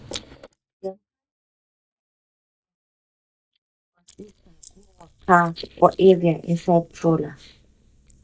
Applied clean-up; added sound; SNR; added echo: neural mask model DeepFilterNet 3.